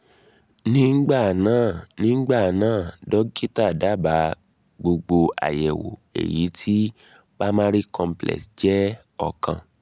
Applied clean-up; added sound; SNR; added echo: none; none; none; none.